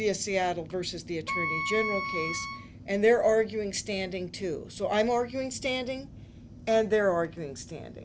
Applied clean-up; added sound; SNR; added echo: none; Wind instrument, woodwind instrument; 5 dB; none.